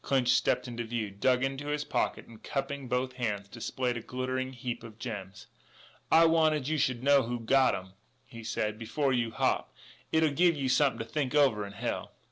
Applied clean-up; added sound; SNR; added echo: none; none; none; none.